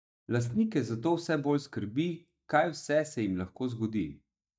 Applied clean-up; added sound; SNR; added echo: neural mask model DeepFilterNet 3.